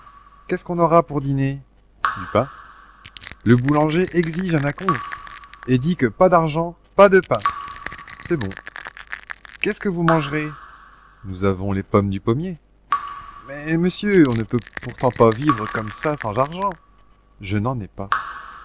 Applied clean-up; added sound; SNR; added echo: none; Crushing + Raindrop / Drip; 11 dB; none.